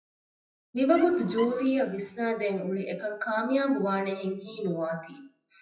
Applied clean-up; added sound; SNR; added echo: classical method WPE with log-MMSE.